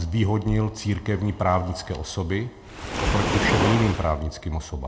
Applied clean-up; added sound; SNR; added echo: none; Waves, surf; 5 dB; reverberation time 0.4 s.